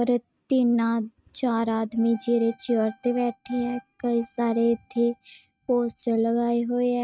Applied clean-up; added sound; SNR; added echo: neural mask model RNNoise.